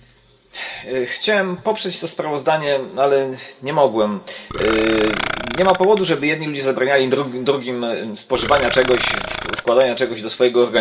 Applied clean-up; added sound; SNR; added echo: none; Burping, eructation; 6 dB; reverberation time 0.8 s.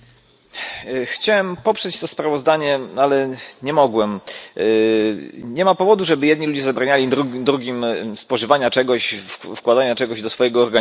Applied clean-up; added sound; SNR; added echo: none; none; none; none.